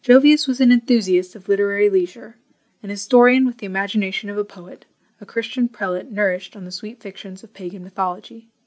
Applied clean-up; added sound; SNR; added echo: none; none; none; none.